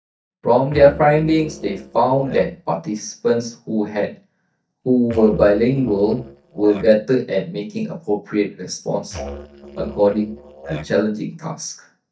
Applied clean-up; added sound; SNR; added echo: neural mask model DeepFilterNet 3.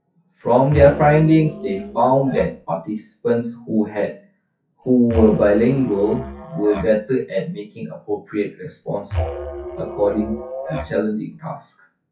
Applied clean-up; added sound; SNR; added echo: classical method WPE with log-MMSE.